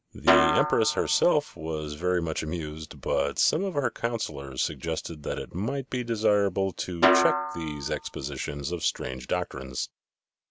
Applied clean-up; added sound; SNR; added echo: none; Snare drum; 0 dB; none.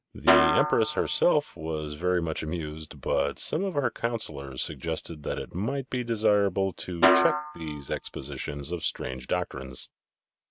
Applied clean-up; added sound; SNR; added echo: neural mask model RNNoise.